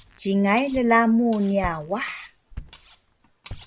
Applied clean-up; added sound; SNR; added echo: none; Walk, footsteps + Cutlery, silverware; 18 dB; none.